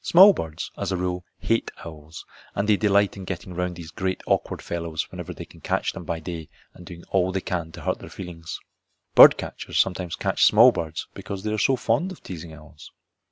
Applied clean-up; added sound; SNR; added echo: none; none; none; none.